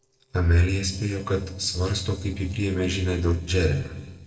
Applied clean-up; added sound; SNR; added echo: neural separator model SepFormer DNS4.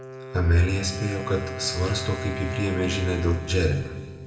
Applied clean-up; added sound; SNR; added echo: none; Wind instrument, woodwind instrument; 10 dB; reverberation time 1.9 s.